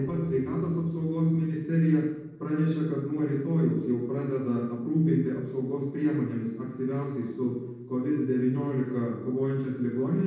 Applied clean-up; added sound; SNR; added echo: neural separator model SepFormer DNS4.